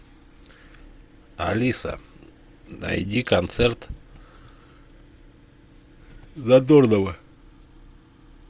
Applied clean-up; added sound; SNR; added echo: none; none; none; none.